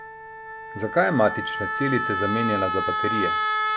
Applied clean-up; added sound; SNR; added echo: none; Wind instrument, woodwind instrument; 1 dB; none.